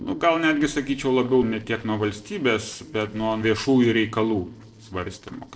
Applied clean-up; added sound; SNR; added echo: neural separator model SepFormer DNS4.